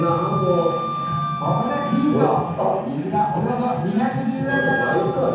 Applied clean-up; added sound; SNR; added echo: none; Wind instrument, woodwind instrument; 8 dB; reverberation time 0.9 s.